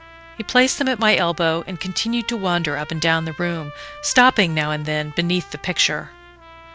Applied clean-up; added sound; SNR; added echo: none; Trumpet; 20 dB; none.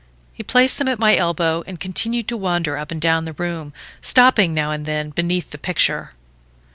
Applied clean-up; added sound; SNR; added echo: none; none; none; none.